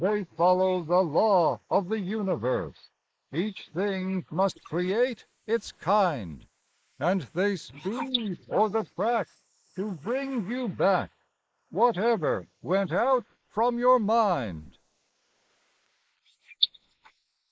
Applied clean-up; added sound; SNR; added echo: neural mask model Resemble Enhance denoiser.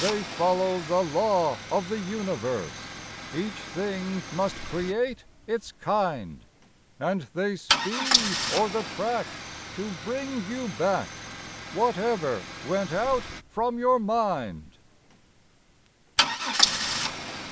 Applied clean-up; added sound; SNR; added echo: none; Idling / Engine starting / Car; 4 dB; none.